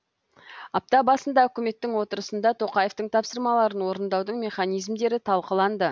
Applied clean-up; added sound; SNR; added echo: none; none; none; none.